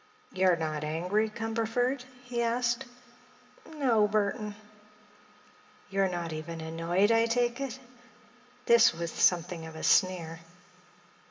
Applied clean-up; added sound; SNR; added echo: none; none; none; reverberation time 1.2 s.